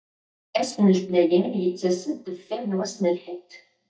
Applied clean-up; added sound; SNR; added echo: neural mask model DeepFilterNet 3.